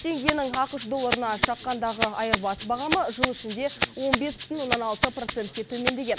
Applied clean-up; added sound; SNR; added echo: none; Rattle (instrument); -5 dB; none.